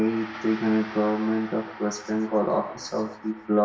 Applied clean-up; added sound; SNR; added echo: none; Gong; 17 dB; reverberation time 0.9 s.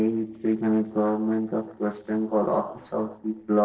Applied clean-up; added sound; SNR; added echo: neural separator model SepFormer DNS4.